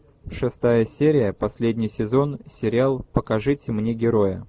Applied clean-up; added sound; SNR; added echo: none; none; none; none.